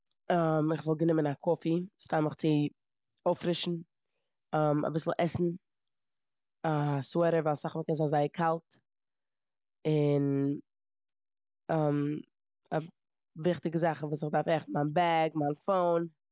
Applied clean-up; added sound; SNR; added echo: none; none; none; none.